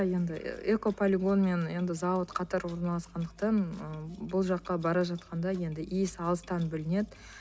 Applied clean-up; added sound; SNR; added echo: none; none; none; none.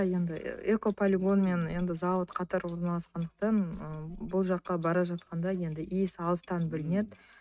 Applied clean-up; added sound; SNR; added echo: neural mask model RNNoise.